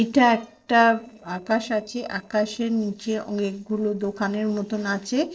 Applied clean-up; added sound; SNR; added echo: neural separator model SepFormer DNS4.